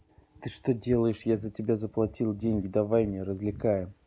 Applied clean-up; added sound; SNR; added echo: none; none; none; none.